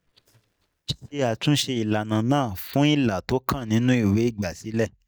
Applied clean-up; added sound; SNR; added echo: neural mask model DeepFilterNet 3.